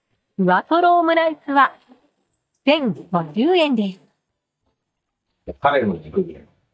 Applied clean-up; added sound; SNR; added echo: neural mask model DeepFilterNet 3.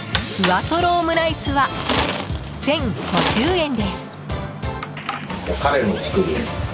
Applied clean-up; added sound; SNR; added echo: none; Bicycle + Tools; 5 dB; none.